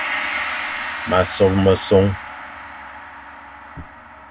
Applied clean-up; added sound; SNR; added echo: none; Gong; 8 dB; none.